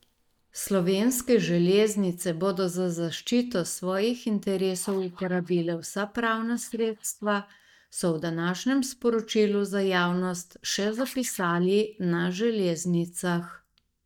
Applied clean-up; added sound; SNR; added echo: neural mask model DeepFilterNet 3.